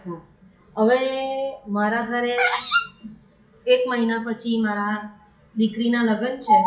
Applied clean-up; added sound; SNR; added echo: classical method WPE with log-MMSE.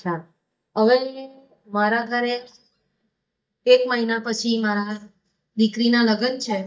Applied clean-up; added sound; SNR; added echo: neural mask model DeepFilterNet 3.